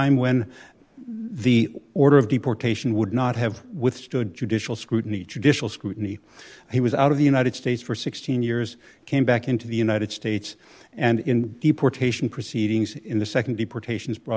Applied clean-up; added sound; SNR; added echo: none; none; none; none.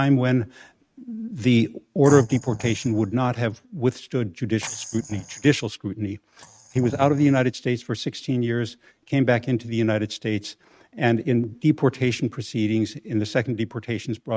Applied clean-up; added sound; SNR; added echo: neural mask model RNNoise.